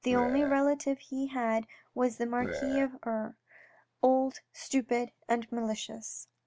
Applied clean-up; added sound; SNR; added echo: none; Burping, eructation; 5 dB; none.